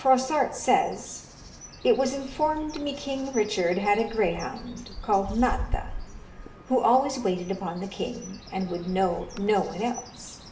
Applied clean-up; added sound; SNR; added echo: none; Bird; 12 dB; reverberation time 0.7 s.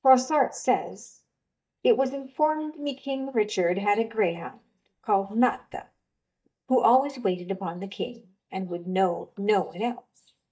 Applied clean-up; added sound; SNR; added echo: neural mask model DeepFilterNet 3.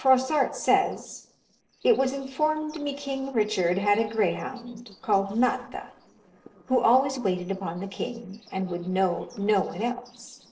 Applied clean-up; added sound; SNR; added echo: neural separator model SepFormer DNS4.